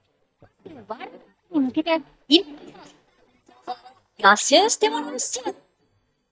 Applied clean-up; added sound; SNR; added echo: neural mask model DeepFilterNet 3.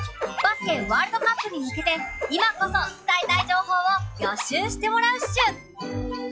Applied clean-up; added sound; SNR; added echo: classical method log-MMSE.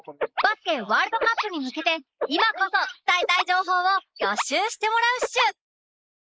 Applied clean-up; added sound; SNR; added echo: neural mask model Resemble Enhance denoiser.